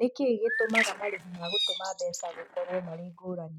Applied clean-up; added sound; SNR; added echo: neural mask model RNNoise.